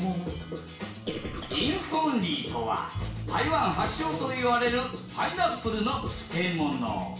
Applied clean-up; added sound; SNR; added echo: none; Bowed string instrument; 13 dB; reverberation time 0.6 s.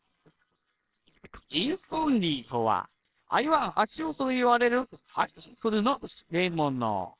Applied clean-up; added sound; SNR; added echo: neural separator model SepFormer WHAMR!.